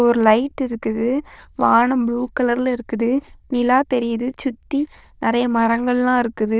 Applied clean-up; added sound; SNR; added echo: neural diffusion model UNIVERSE++.